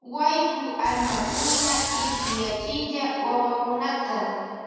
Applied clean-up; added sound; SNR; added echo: none; Fireworks; 1 dB; reverberation time 2.1 s.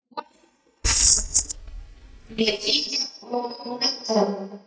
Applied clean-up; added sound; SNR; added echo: neural mask model DeepFilterNet 3.